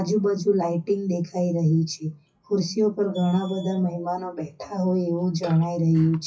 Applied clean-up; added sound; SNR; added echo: classical method WPE with log-MMSE.